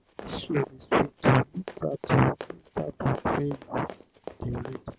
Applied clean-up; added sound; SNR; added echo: none; Run; 16 dB; none.